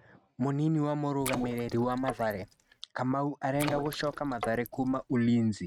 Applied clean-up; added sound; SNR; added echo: neural mask model RNNoise.